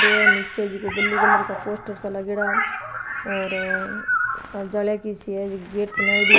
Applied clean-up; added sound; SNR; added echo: none; Meow; -5 dB; none.